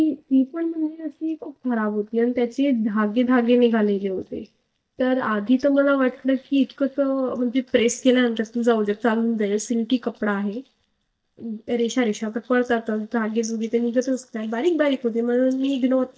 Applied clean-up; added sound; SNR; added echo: neural mask model DeepFilterNet 3.